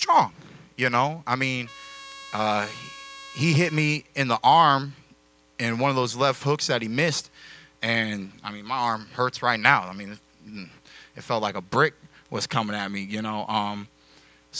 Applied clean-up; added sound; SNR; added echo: none; Trumpet; 18 dB; none.